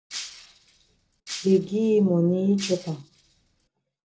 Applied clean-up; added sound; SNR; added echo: neural separator model SepFormer DNS4.